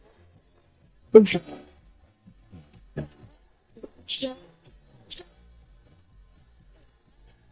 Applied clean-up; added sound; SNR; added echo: neural mask model DeepFilterNet 3.